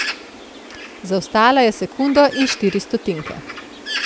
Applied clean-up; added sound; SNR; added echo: none; Bird; 11 dB; none.